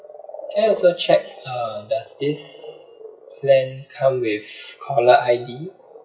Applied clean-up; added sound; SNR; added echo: classical method WPE with log-MMSE.